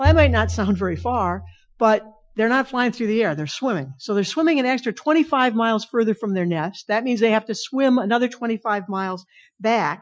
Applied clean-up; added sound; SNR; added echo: classical method Wiener filter.